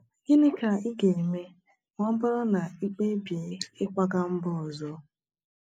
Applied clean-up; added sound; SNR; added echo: neural mask model Resemble Enhance denoiser.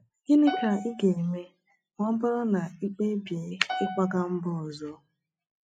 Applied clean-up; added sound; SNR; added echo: classical method log-MMSE.